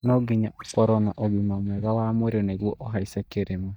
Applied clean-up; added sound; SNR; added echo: neural mask model DeepFilterNet 3.